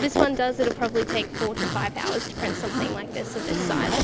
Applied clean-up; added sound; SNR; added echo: none; Zipper (clothing); 2 dB; none.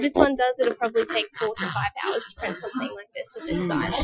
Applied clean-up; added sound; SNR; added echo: classical method Wiener filter.